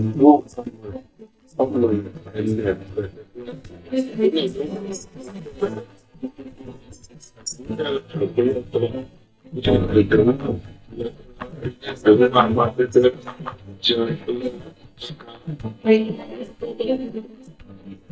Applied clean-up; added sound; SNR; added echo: neural mask model DeepFilterNet 3.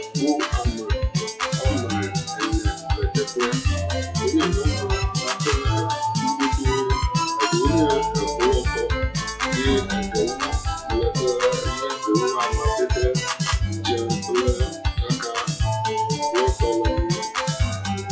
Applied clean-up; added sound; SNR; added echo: classical method WPE with log-MMSE.